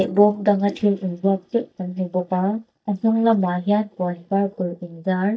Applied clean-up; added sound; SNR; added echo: neural mask model DeepFilterNet 3.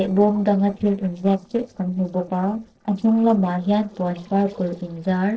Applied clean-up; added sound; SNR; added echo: neural separator model SepFormer DNS4.